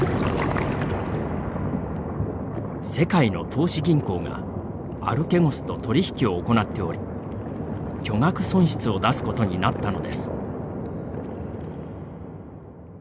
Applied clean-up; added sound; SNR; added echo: none; none; none; none.